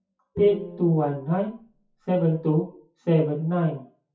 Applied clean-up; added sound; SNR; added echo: classical method WPE with log-MMSE.